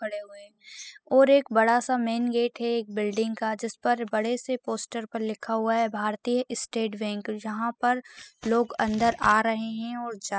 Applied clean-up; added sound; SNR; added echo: classical method spectral subtraction.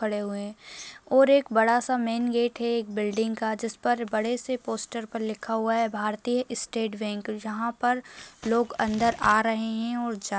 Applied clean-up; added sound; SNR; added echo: none; Crumpling, crinkling; 17 dB; none.